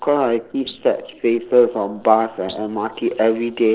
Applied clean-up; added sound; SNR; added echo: neural separator model SepFormer DNS4.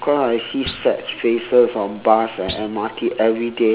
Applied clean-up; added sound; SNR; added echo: none; Thump, thud; 17 dB; none.